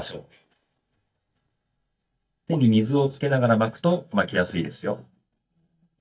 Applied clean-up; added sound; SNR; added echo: neural mask model DeepFilterNet 3.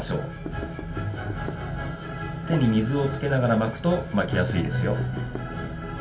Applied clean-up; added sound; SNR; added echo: none; Knock / Wood; 14 dB; reverberation time 0.2 s.